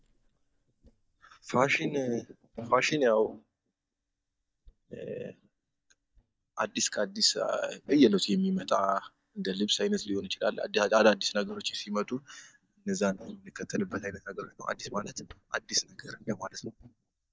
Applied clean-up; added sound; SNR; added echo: neural mask model DeepFilterNet 3.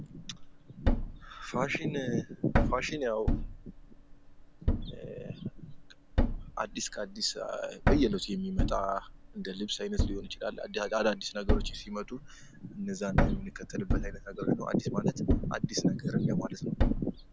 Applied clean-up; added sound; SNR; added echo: none; Thump, thud; -1 dB; none.